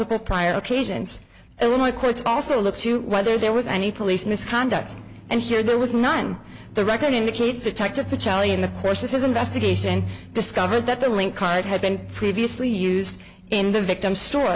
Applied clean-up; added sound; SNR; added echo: none; none; none; none.